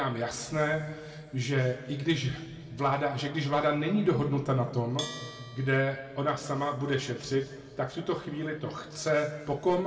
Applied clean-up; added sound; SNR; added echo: none; Bell; 16 dB; reverberation time 1.5 s.